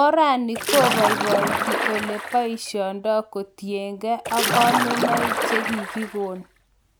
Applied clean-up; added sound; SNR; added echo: none; Splash, splatter; 0 dB; none.